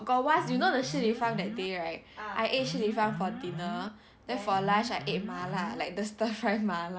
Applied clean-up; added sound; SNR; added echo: none; Alarm; 8 dB; none.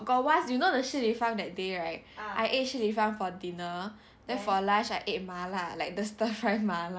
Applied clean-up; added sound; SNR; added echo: none; none; none; none.